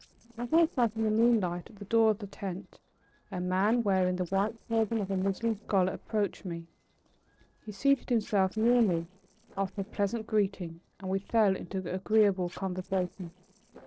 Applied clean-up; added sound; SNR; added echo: neural separator model SepFormer DNS4.